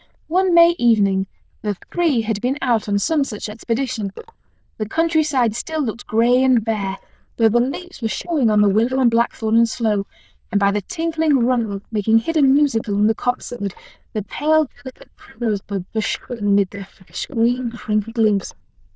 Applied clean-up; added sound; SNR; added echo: neural diffusion model UNIVERSE++.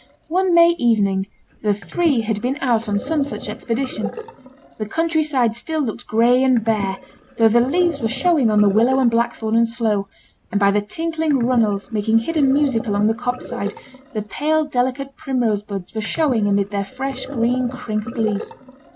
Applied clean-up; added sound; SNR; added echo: none; Sink (filling or washing); 15 dB; none.